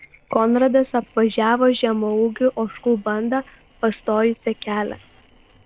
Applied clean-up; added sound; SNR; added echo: neural separator model SepFormer DNS4.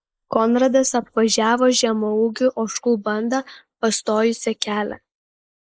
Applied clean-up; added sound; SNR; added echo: neural mask model Resemble Enhance denoiser.